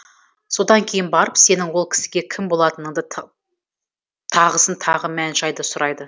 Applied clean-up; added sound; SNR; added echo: none; none; none; none.